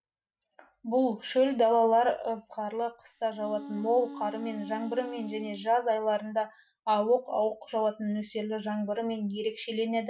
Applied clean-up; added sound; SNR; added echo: none; Wind instrument, woodwind instrument; 13 dB; none.